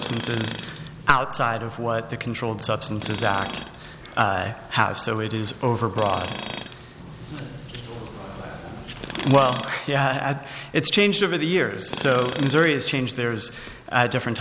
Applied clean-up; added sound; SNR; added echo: none; Tools; 13 dB; none.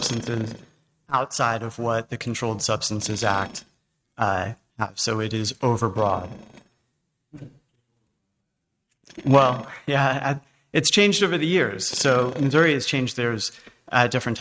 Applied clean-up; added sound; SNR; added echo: neural mask model RNNoise.